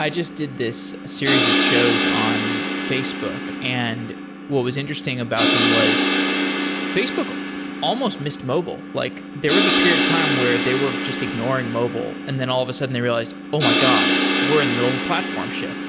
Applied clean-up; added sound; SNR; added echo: none; Crash cymbal; -2 dB; none.